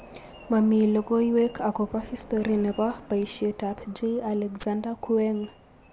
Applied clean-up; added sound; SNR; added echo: none; none; none; none.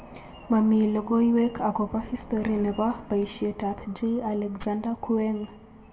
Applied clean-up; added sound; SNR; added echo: none; none; none; reverberation time 0.6 s.